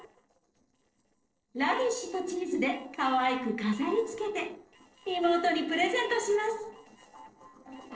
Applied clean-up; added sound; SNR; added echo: neural separator model SepFormer DNS4.